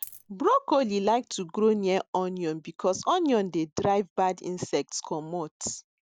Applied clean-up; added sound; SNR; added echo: none; Coin (dropping); 13 dB; none.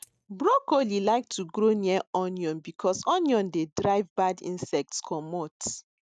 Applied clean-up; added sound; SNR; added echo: neural mask model RNNoise.